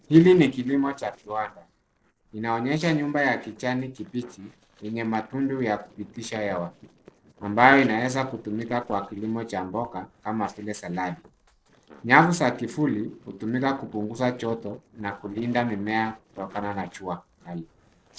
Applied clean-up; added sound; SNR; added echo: neural separator model SepFormer DNS4.